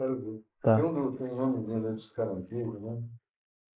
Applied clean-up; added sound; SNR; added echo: neural mask model Resemble Enhance denoiser.